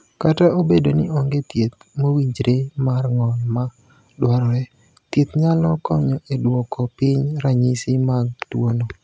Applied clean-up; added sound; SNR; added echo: none; none; none; none.